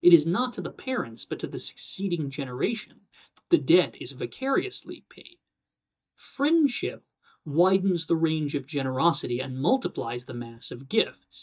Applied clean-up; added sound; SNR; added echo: neural mask model DeepFilterNet 3.